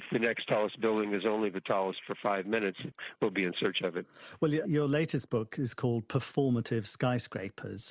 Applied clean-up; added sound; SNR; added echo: neural mask model Resemble Enhance denoiser.